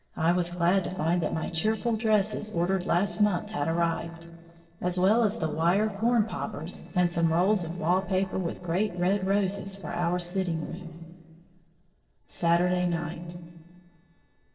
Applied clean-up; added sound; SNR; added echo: neural separator model SepFormer DNS4.